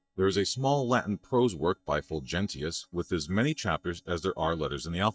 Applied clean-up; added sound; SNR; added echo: neural mask model DeepFilterNet 3.